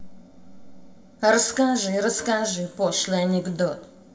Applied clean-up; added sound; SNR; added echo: none; none; none; reverberation time 2.1 s.